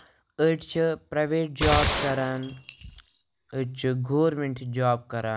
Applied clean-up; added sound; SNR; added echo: none; Gunshot, gunfire; 3 dB; none.